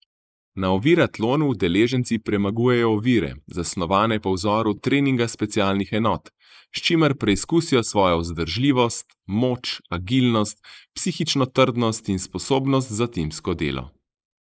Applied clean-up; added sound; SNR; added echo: neural mask model Resemble Enhance denoiser.